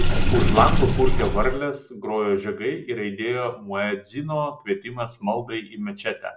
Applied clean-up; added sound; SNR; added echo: none; Sink (filling or washing) / Water; -1 dB; none.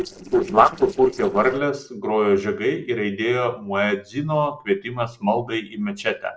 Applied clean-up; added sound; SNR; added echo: neural separator model SepFormer DNS4.